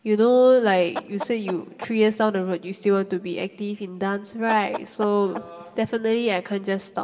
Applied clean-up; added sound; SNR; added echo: none; Chicken, rooster; 14 dB; reverberation time 2.3 s.